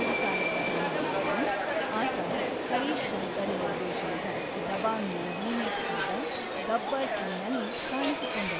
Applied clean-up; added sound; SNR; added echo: none; Subway, metro, underground; -4 dB; none.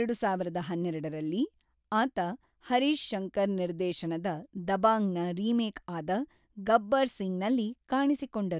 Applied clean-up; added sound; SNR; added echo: none; none; none; none.